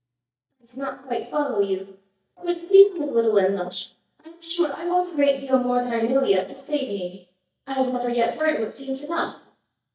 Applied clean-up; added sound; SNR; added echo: neural mask model DeepFilterNet 3.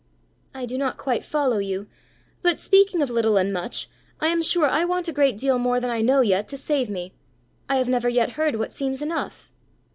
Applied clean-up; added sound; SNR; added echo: none; none; none; none.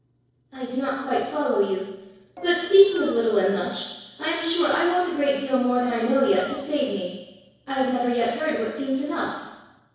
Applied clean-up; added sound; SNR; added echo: neural separator model SepFormer DNS4.